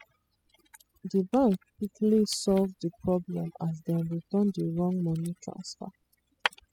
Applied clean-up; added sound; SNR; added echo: classical method spectral subtraction.